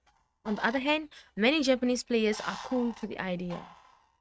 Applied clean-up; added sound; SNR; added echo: neural mask model RNNoise.